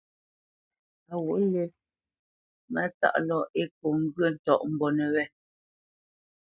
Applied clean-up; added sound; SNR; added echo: neural mask model DeepFilterNet 3.